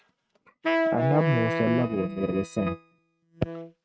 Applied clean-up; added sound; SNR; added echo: neural mask model RNNoise.